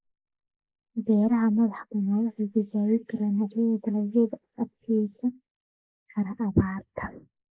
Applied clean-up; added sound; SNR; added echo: neural mask model Resemble Enhance denoiser.